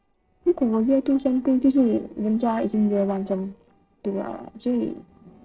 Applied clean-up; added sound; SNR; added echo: neural separator model SepFormer DNS4.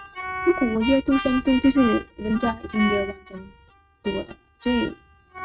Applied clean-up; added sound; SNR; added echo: neural mask model RNNoise.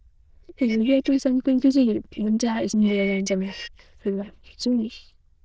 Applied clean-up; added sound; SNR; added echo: neural diffusion model UNIVERSE++.